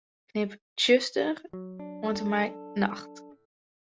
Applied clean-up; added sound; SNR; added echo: none; Guitar; 12 dB; none.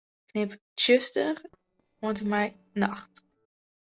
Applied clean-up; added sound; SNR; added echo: neural separator model SepFormer DNS4.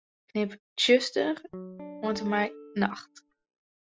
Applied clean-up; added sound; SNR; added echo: classical method spectral subtraction.